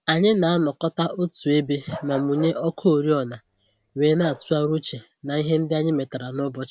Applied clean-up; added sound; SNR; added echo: none; Bark; 18 dB; none.